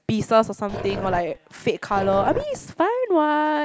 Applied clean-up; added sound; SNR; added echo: none; Growling; 11 dB; none.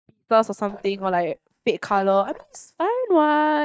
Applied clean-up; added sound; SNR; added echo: neural mask model DeepFilterNet 3.